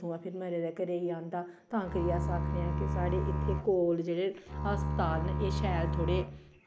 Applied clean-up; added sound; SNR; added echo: none; Bowed string instrument; -1 dB; none.